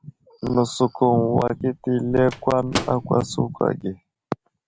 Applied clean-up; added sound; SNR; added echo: none; Microwave oven; 12 dB; none.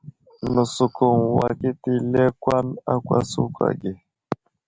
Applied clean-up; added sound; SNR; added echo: none; none; none; none.